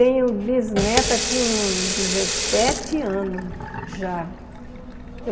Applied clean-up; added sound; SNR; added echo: none; Sink (filling or washing) / Water tap, faucet; 3 dB; reverberation time 0.9 s.